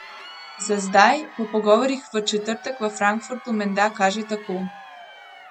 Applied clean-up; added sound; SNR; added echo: none; Crowd; 18 dB; none.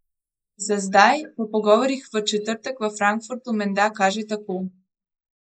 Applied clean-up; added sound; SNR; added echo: neural mask model Resemble Enhance denoiser.